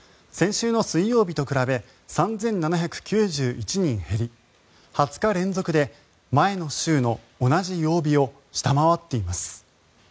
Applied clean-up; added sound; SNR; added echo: none; none; none; none.